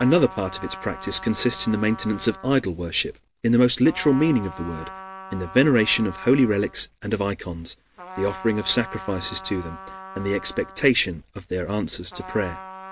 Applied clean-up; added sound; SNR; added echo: none; Trumpet; 16 dB; none.